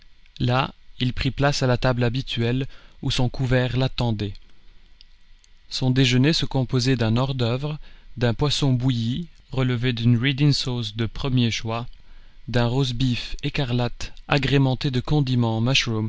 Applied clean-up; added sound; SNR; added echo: none; none; none; none.